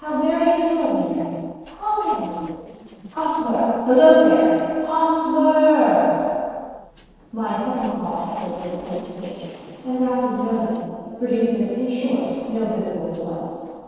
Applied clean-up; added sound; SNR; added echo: neural separator model SepFormer DNS4.